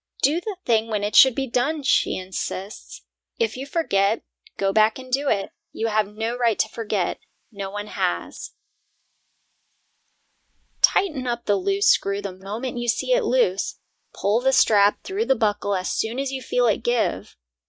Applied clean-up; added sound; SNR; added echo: neural mask model Resemble Enhance denoiser.